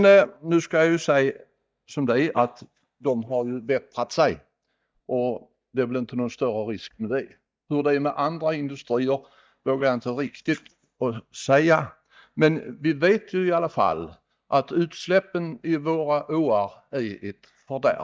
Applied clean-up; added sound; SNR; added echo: neural mask model DeepFilterNet 3.